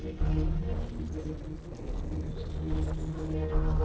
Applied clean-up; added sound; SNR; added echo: neural separator model SepFormer DNS4.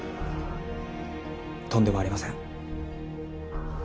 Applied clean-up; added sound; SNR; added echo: none; none; none; none.